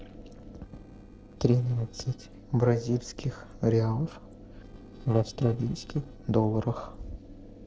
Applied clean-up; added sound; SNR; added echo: neural separator model SepFormer DNS4.